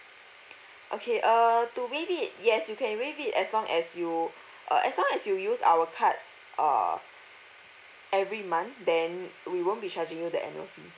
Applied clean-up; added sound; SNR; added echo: none; none; none; none.